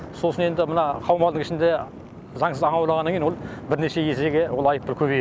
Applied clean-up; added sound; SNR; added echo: none; none; none; none.